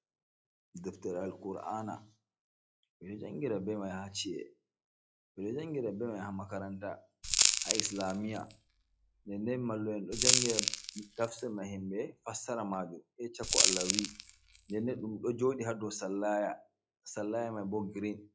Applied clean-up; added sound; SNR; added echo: classical method log-MMSE.